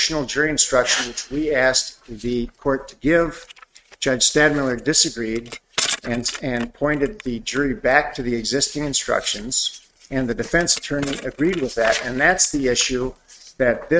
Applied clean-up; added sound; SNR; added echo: neural mask model RNNoise.